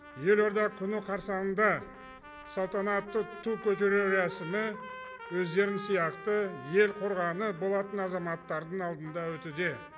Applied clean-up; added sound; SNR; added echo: none; Trumpet; 16 dB; none.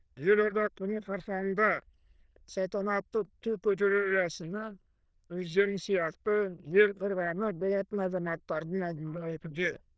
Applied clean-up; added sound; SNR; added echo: neural diffusion model UNIVERSE++.